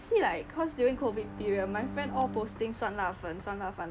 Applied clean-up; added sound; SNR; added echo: none; Bowed string instrument; 12 dB; none.